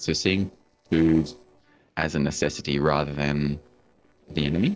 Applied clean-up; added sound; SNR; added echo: neural separator model SepFormer DNS4.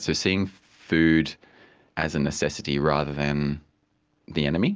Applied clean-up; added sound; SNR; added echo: none; none; none; none.